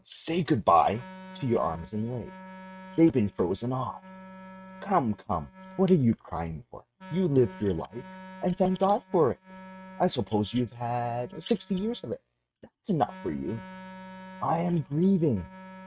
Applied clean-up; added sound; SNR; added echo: neural mask model RNNoise.